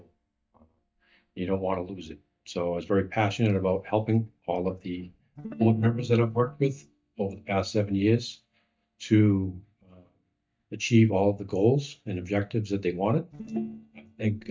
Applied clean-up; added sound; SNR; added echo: neural mask model DeepFilterNet 3.